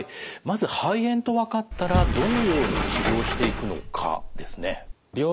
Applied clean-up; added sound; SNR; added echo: none; Sliding door; 1 dB; none.